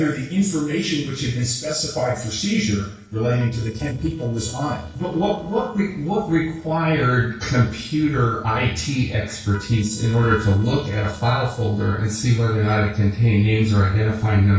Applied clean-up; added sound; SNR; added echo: neural separator model SepFormer DNS4.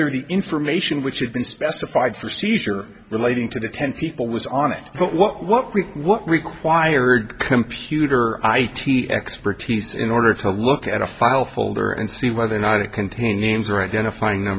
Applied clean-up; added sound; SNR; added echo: none; none; none; none.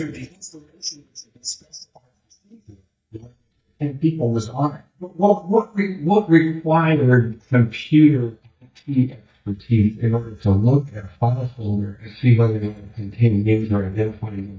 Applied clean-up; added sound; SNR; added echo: neural mask model DeepFilterNet 3.